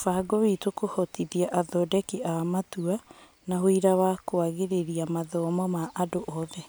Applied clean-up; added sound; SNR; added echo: none; none; none; none.